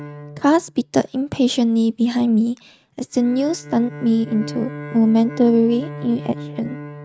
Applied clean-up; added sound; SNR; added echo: neural mask model RNNoise.